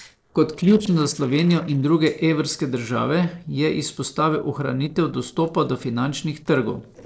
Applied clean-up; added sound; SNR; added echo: neural separator model SepFormer DNS4.